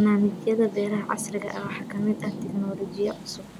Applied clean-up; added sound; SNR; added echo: none; Rain; 10 dB; none.